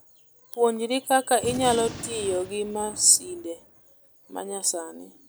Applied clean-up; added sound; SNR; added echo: none; Gunshot, gunfire; 14 dB; none.